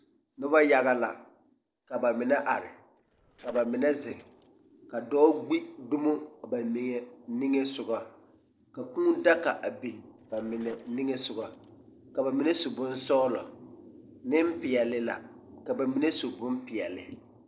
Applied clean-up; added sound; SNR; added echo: neural separator model SepFormer DNS4.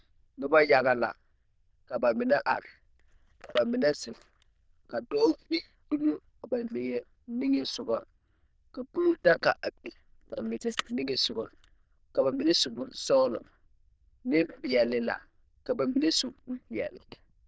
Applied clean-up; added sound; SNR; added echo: neural diffusion model UNIVERSE++.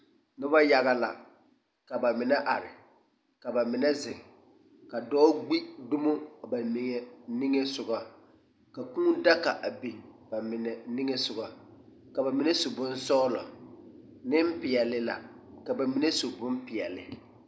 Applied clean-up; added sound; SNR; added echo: none; none; none; none.